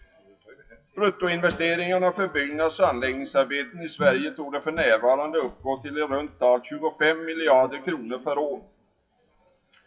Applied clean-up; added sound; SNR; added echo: classical method WPE with log-MMSE.